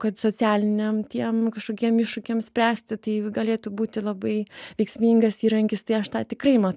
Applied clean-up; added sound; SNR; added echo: none; none; none; none.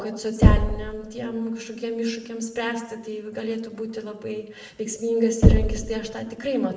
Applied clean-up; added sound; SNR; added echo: none; Knock; -3 dB; reverberation time 0.6 s.